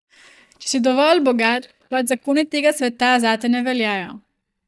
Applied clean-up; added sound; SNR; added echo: neural mask model DeepFilterNet 3.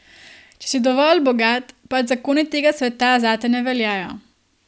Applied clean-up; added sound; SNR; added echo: none; none; none; none.